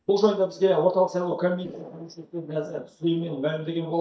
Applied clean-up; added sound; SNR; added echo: neural mask model DeepFilterNet 3.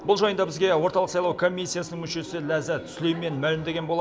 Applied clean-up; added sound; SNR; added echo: none; none; none; none.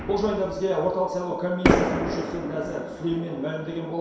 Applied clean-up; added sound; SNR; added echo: none; Fireworks; 1 dB; reverberation time 0.7 s.